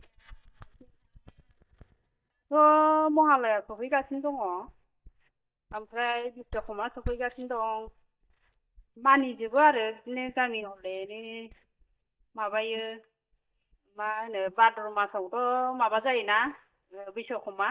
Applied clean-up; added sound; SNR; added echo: neural mask model DeepFilterNet 3.